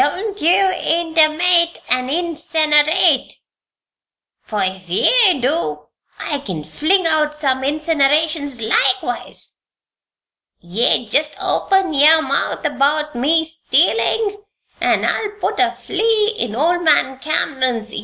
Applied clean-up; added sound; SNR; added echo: none; none; none; none.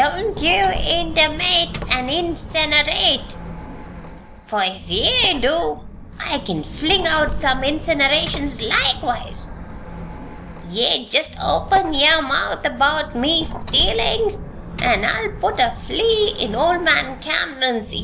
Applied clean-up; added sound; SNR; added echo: none; Squeak; 10 dB; none.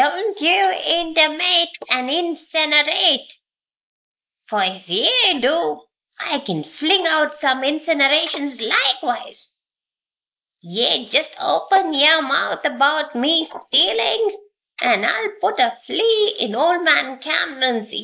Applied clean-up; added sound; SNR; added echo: neural mask model Resemble Enhance denoiser.